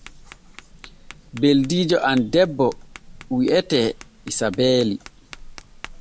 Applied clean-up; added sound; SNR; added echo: none; Tap; 20 dB; none.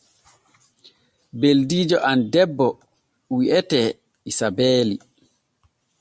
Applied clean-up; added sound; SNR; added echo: none; none; none; none.